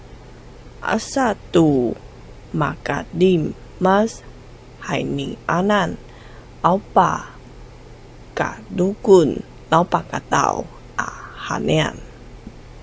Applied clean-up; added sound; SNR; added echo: none; none; none; none.